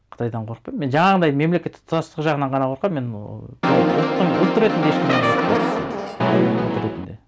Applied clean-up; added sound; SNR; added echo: none; Brass instrument; -3 dB; none.